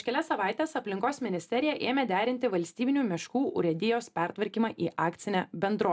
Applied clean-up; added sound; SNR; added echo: none; none; none; none.